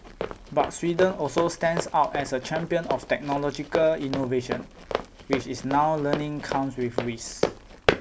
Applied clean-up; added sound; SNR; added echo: none; Run; 5 dB; none.